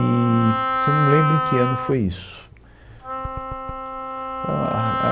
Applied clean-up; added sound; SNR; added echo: none; Wind instrument, woodwind instrument; 2 dB; none.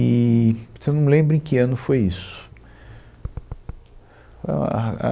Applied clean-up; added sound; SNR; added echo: none; none; none; none.